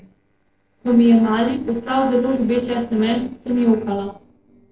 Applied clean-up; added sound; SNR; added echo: neural separator model SepFormer DNS4.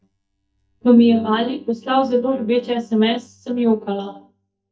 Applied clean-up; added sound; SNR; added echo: neural mask model DeepFilterNet 3.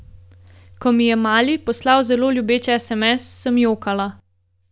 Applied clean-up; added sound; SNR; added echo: none; none; none; none.